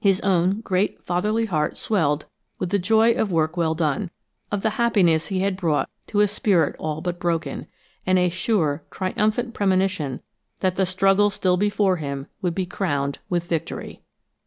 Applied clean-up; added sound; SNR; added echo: none; none; none; none.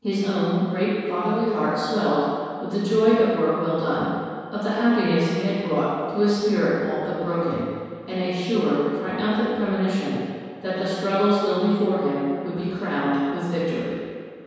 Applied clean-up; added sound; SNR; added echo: none; none; none; reverberation time 1.9 s.